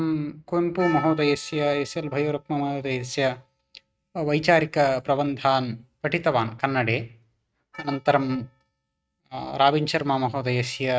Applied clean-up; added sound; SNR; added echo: neural mask model RNNoise.